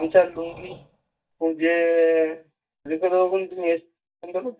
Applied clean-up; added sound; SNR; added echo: neural mask model DeepFilterNet 3.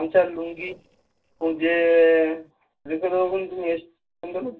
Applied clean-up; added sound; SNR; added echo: neural separator model SepFormer DNS4.